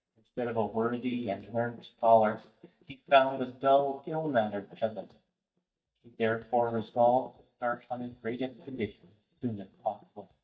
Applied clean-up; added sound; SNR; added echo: neural mask model DeepFilterNet 3.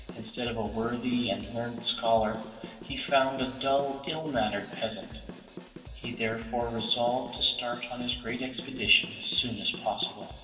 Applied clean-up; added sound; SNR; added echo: none; Drum / Drum kit; 14 dB; reverberation time 2.1 s.